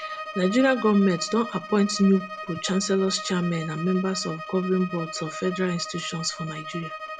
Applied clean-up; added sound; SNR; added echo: none; Bowed string instrument; 11 dB; none.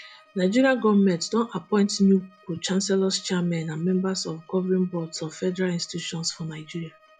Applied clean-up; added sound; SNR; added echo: classical method log-MMSE.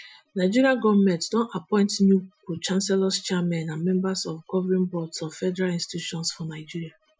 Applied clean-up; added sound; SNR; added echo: classical method Wiener filter.